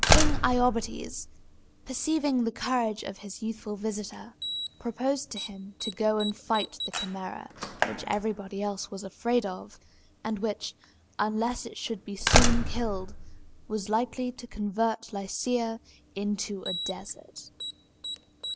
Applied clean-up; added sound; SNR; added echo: none; Slam; 1 dB; none.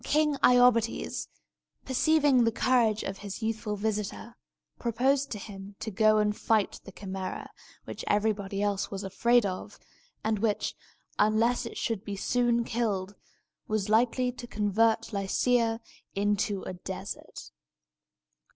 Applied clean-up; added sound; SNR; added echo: none; none; none; none.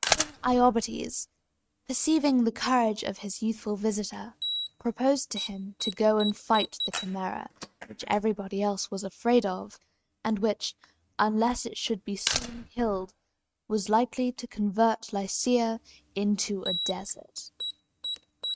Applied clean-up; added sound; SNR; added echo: neural mask model RNNoise.